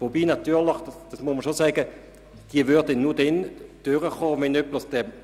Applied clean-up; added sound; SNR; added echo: none; none; none; none.